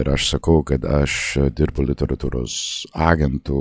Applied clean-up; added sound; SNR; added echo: classical method log-MMSE.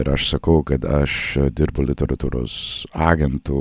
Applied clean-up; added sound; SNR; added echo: none; Thump, thud; 17 dB; none.